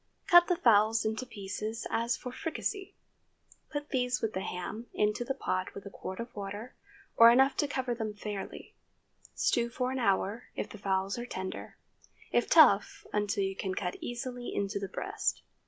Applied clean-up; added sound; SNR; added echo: none; none; none; none.